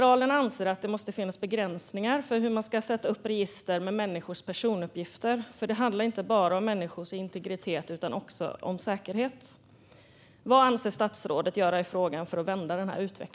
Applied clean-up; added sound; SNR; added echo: none; none; none; none.